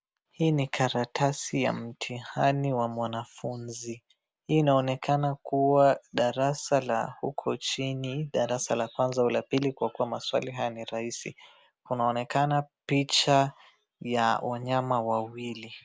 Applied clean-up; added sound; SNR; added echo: none; none; none; none.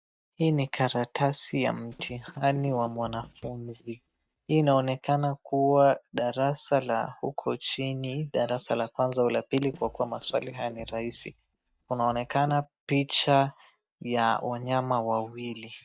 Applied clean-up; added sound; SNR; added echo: neural mask model DeepFilterNet 3.